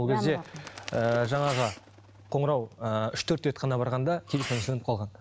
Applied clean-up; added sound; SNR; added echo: none; Sneeze + Bird; 15 dB; none.